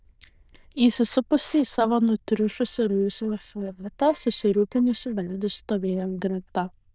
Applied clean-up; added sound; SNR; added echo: neural diffusion model UNIVERSE++.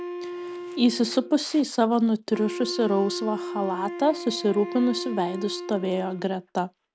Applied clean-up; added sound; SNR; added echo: none; Wind instrument, woodwind instrument; 10 dB; none.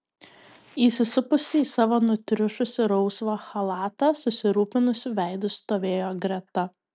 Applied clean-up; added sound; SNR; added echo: none; none; none; none.